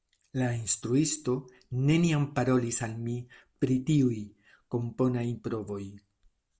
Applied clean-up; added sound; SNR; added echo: none; none; none; none.